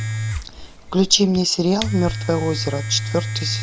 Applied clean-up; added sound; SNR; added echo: none; Domestic sounds, home sounds; 6 dB; none.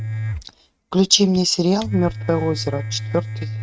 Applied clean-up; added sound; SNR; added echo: neural mask model RNNoise.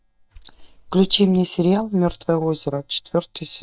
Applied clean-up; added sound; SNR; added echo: neural mask model DeepFilterNet 3.